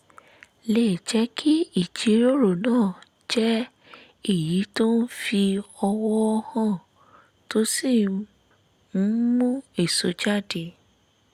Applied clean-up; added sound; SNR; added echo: none; none; none; none.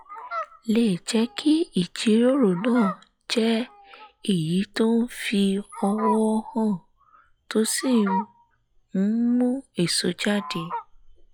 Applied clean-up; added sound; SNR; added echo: classical method log-MMSE.